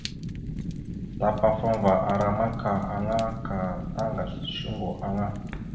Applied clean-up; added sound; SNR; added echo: none; Fire; 6 dB; reverberation time 0.9 s.